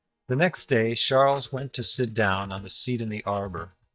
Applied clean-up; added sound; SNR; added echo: neural mask model DeepFilterNet 3.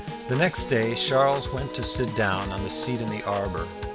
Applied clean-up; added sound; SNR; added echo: none; Piano / Organ; 8 dB; none.